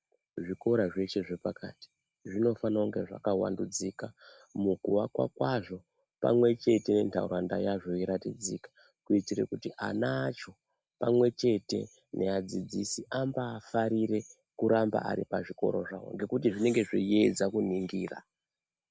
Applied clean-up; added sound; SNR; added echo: none; none; none; none.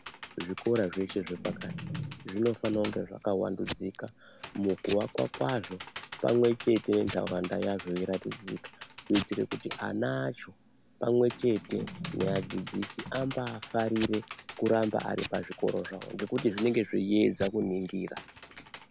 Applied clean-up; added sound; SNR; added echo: none; Computer keyboard + Packing tape, duct tape / Tearing; 11 dB; none.